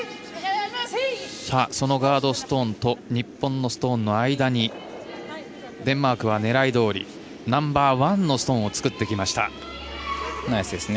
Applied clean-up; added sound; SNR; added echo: none; none; none; none.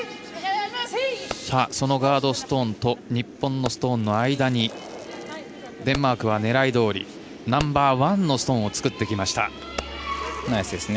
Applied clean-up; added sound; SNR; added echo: none; Fireworks; 18 dB; none.